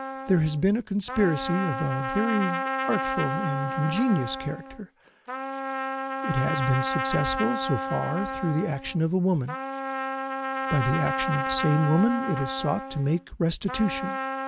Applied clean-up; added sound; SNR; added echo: none; Trumpet; 4 dB; none.